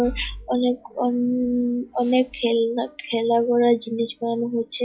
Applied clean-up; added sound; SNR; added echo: classical method log-MMSE.